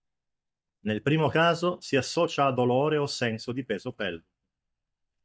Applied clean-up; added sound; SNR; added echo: neural mask model DeepFilterNet 3.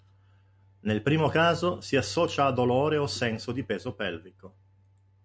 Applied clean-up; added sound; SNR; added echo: none; none; none; none.